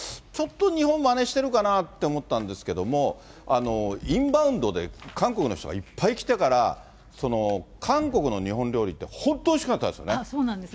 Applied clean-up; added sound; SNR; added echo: none; none; none; none.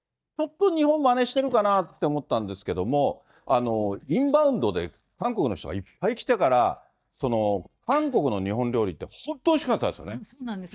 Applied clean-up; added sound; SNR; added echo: neural mask model DeepFilterNet 3.